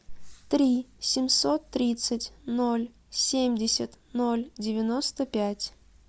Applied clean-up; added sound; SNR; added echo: none; none; none; none.